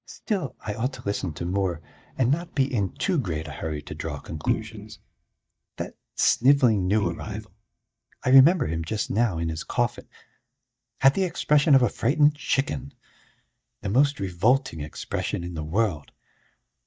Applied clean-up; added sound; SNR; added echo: neural mask model DeepFilterNet 3.